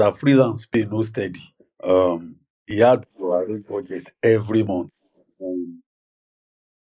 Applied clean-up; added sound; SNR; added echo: neural mask model Resemble Enhance denoiser.